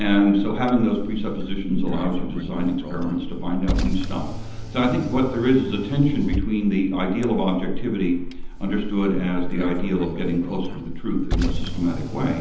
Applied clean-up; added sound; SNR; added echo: none; Car; 3 dB; reverberation time 0.9 s.